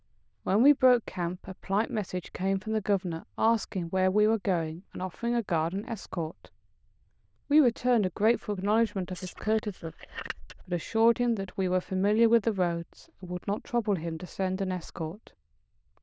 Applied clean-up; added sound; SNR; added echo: neural diffusion model UNIVERSE++.